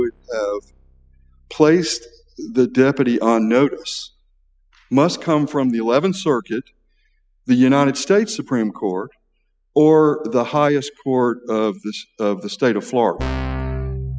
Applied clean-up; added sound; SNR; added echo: classical method spectral subtraction.